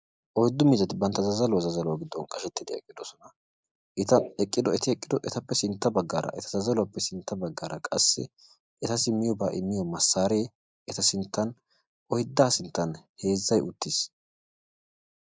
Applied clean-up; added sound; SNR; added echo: neural mask model Resemble Enhance denoiser.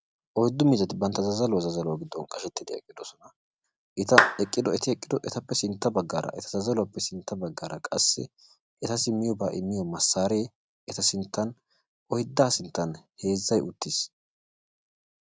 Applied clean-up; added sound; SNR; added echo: none; Clapping; -2 dB; none.